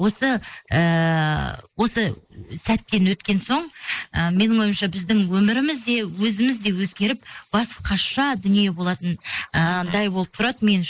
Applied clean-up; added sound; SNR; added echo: neural mask model Resemble Enhance denoiser.